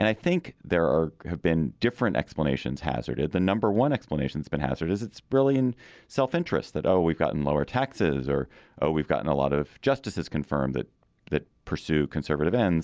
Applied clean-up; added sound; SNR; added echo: none; none; none; none.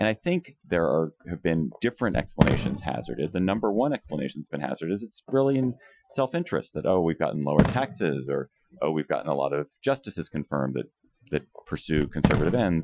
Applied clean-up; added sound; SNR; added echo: classical method Wiener filter.